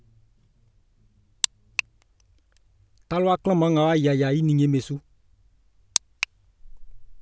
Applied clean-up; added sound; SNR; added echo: none; none; none; none.